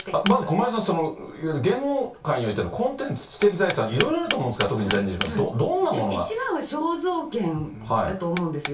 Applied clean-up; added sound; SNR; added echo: none; Hammer; 7 dB; reverberation time 0.3 s.